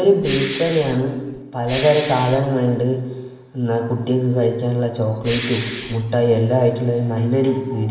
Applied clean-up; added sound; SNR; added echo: none; Respiratory sounds; 12 dB; reverberation time 1.2 s.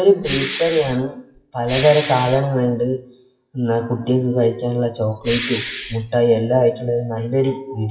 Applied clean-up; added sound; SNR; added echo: classical method WPE with log-MMSE.